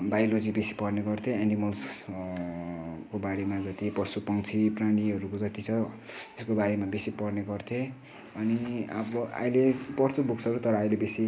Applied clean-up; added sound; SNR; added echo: none; none; none; none.